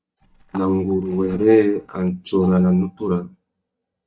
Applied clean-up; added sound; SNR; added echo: neural mask model DeepFilterNet 3.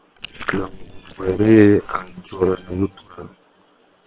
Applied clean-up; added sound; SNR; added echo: neural separator model SepFormer WHAM!.